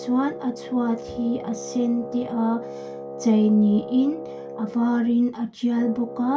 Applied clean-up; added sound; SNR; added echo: none; Wind instrument, woodwind instrument; 12 dB; reverberation time 0.2 s.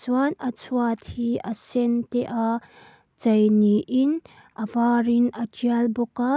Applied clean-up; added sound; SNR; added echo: none; none; none; none.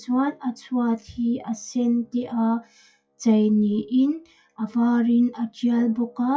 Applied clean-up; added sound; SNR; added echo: classical method WPE with log-MMSE.